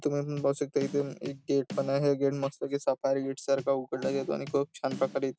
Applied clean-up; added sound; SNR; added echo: none; Bass drum / Snare drum; 15 dB; none.